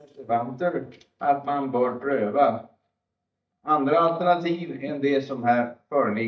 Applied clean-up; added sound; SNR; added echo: neural mask model DeepFilterNet 3.